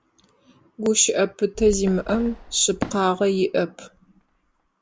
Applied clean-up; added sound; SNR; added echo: none; Fireworks; 13 dB; none.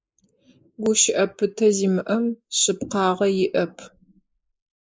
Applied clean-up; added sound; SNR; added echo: neural mask model Resemble Enhance denoiser.